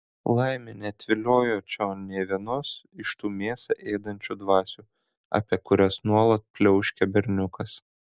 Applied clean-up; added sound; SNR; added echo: none; none; none; none.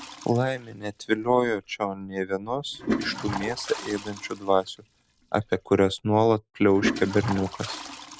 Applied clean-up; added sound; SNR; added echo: none; Toilet flush; 10 dB; none.